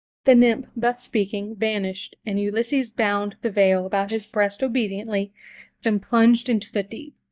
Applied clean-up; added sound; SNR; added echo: neural mask model DeepFilterNet 3.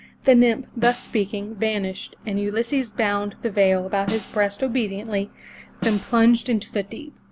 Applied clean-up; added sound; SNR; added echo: none; Snare drum; 14 dB; none.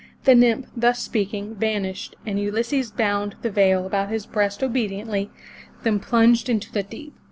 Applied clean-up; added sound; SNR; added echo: none; none; none; none.